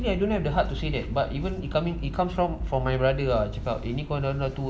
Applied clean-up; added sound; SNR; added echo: none; none; none; none.